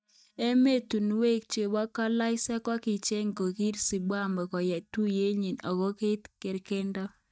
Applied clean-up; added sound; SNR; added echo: neural mask model DeepFilterNet 3.